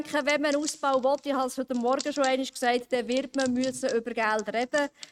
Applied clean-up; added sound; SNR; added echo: neural mask model RNNoise.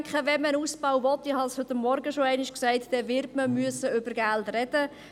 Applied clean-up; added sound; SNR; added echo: none; none; none; none.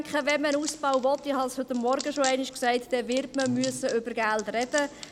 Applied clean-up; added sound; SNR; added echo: none; Wood; 16 dB; none.